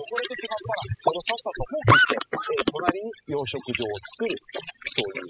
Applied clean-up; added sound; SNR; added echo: classical method spectral subtraction.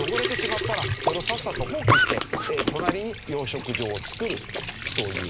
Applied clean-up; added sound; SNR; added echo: none; Squeak / Trickle, dribble / Sink (filling or washing); -4 dB; none.